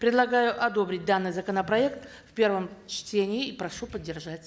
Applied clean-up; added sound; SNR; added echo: none; none; none; none.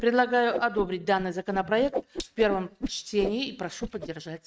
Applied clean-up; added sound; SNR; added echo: neural mask model RNNoise.